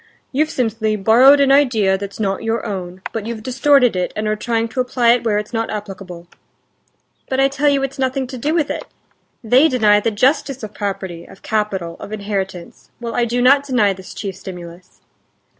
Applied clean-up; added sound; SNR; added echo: none; none; none; none.